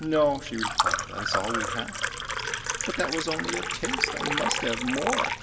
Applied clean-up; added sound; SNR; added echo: none; Liquid; -1 dB; reverberation time 2.4 s.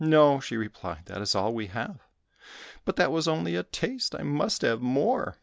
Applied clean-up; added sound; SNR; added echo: none; none; none; none.